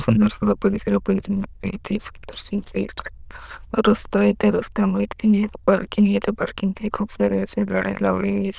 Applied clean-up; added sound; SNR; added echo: neural diffusion model UNIVERSE++.